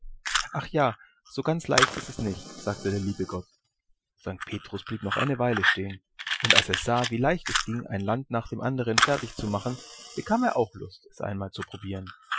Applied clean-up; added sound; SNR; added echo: classical method Wiener filter.